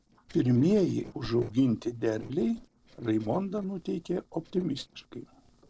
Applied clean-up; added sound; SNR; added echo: neural separator model SepFormer DNS4.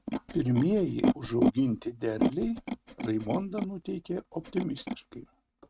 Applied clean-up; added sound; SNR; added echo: neural mask model RNNoise.